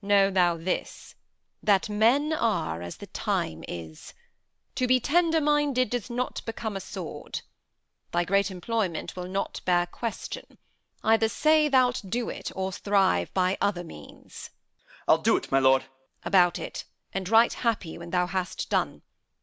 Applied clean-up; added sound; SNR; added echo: none; none; none; none.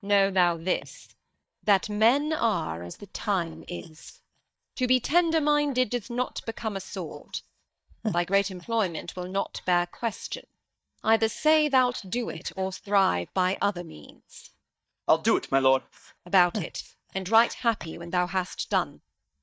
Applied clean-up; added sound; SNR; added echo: neural mask model DeepFilterNet 3.